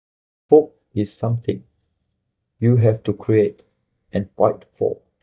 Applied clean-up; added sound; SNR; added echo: neural mask model DeepFilterNet 3.